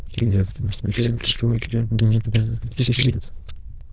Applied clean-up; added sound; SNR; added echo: neural diffusion model UNIVERSE++.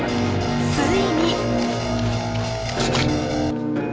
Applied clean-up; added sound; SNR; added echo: none; Guitar + Musical instrument; -5 dB; none.